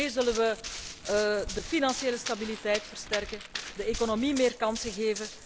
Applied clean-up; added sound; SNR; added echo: none; Run; 10 dB; none.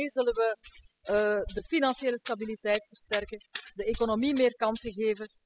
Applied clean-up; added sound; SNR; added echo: classical method spectral subtraction.